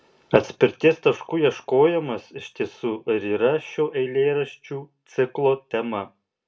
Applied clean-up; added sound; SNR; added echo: none; none; none; reverberation time 0.2 s.